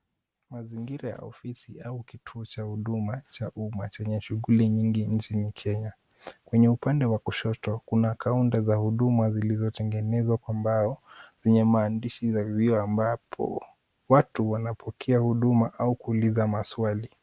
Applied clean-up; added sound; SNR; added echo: none; none; none; none.